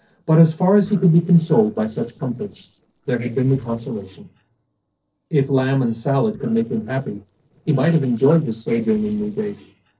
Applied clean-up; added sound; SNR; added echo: neural separator model SepFormer DNS4.